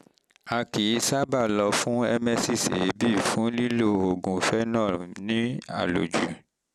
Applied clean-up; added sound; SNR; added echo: none; none; none; none.